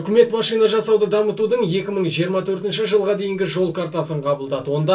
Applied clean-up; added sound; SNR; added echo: none; none; none; reverberation time 0.2 s.